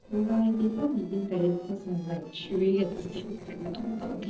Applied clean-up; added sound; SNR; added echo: neural separator model SepFormer DNS4.